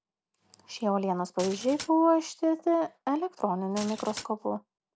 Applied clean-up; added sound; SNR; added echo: none; Glass; 15 dB; none.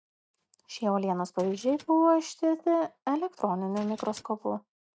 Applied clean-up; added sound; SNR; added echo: neural mask model RNNoise.